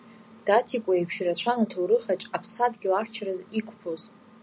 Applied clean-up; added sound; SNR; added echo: none; none; none; none.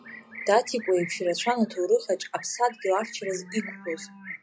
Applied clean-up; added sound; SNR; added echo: classical method log-MMSE.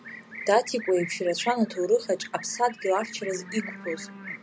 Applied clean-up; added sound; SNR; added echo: none; Livestock, farm animals, working animals; 14 dB; none.